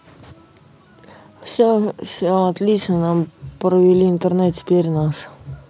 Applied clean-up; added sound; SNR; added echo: none; none; none; none.